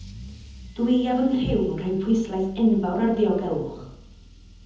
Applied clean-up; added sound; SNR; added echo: none; Engine starting / Accelerating, revving, vroom / Car; 20 dB; reverberation time 1.0 s.